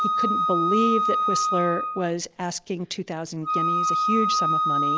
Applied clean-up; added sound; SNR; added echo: none; Wind instrument, woodwind instrument; -3 dB; none.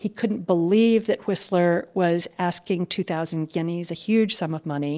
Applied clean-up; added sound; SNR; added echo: none; none; none; none.